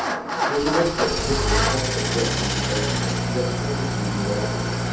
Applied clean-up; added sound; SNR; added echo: none; Idling / Engine starting; -4 dB; reverberation time 1.0 s.